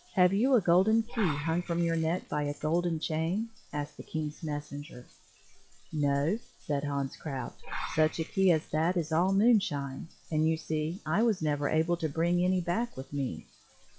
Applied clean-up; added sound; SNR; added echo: classical method log-MMSE.